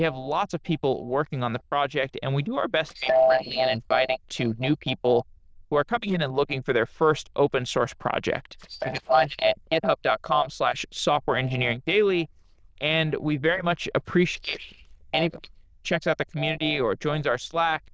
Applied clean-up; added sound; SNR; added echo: neural diffusion model UNIVERSE++.